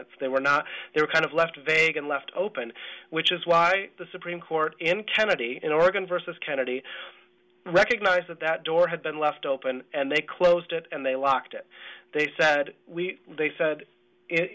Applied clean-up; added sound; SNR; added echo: none; none; none; none.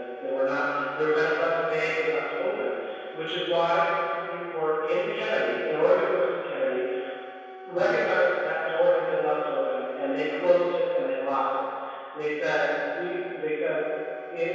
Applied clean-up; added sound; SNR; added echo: none; Wind instrument, woodwind instrument; 20 dB; reverberation time 2.2 s.